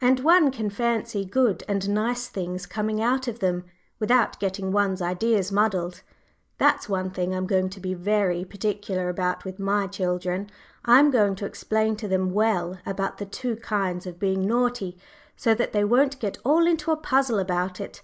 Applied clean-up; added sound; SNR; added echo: neural mask model Resemble Enhance denoiser.